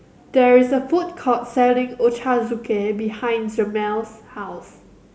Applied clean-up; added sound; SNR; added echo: none; none; none; none.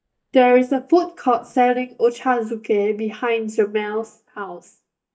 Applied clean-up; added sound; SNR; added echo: neural mask model DeepFilterNet 3.